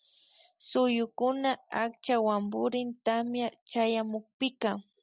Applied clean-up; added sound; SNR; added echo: none; none; none; none.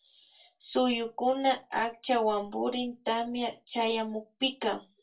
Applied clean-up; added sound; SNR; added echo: none; none; none; reverberation time 0.2 s.